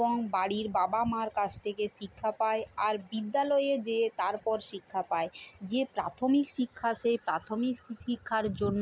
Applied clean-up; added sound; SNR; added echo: none; none; none; none.